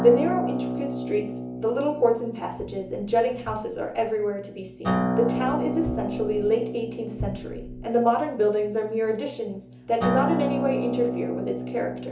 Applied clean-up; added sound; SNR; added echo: none; Acoustic guitar; 4 dB; reverberation time 0.8 s.